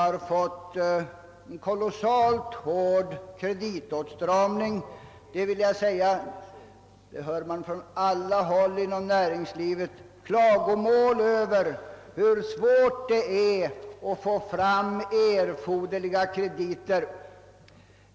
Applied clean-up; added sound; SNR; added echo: none; none; none; none.